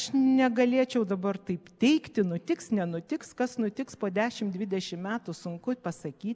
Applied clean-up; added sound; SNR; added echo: none; none; none; none.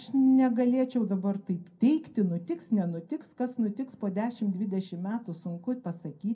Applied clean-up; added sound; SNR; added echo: none; none; none; reverberation time 0.2 s.